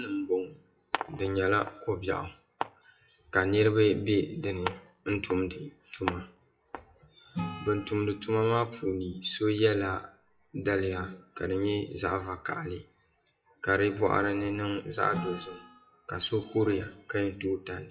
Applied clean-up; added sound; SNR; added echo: classical method WPE with log-MMSE.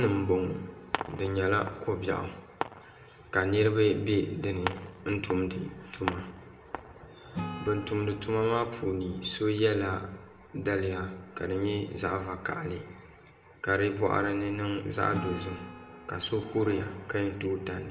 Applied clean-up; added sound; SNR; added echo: none; Acoustic guitar / Strum; 18 dB; reverberation time 0.7 s.